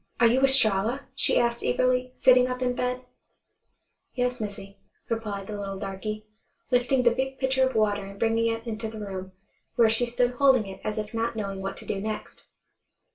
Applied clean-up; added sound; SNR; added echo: none; none; none; reverberation time 0.2 s.